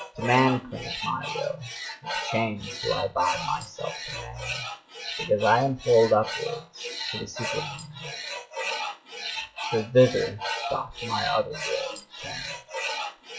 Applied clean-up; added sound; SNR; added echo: classical method WPE with log-MMSE.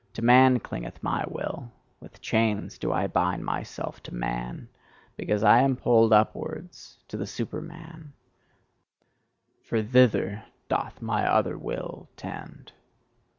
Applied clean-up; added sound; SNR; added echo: none; none; none; none.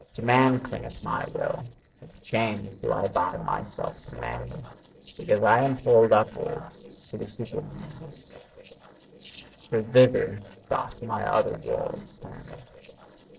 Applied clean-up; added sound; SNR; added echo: neural separator model SepFormer DNS4.